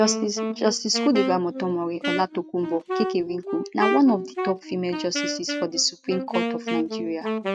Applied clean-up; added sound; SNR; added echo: neural mask model RNNoise.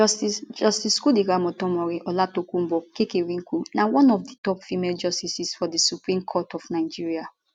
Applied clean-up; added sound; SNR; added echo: none; none; none; none.